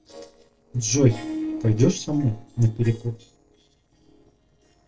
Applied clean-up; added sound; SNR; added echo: neural separator model SepFormer DNS4.